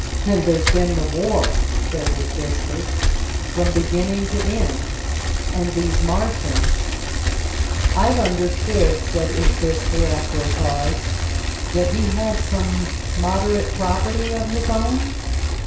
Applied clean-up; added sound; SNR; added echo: none; Bicycle; -3 dB; reverberation time 0.6 s.